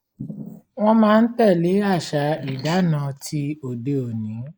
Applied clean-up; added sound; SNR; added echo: neural mask model Resemble Enhance denoiser.